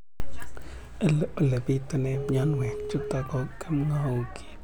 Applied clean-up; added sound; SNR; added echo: none; Telephone; 8 dB; none.